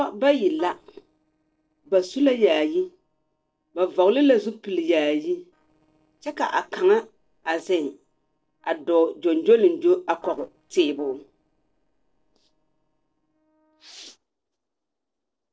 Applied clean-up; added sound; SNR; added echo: neural separator model SepFormer DNS4.